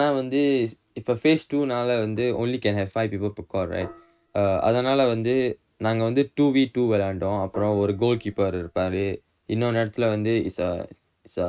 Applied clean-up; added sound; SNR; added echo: neural mask model RNNoise.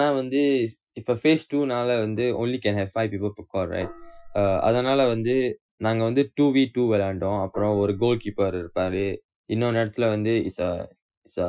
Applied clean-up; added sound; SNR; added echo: classical method Wiener filter.